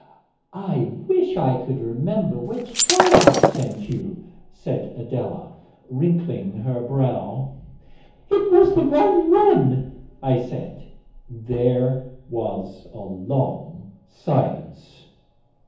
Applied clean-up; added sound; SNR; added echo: none; Shatter; -4 dB; reverberation time 0.7 s.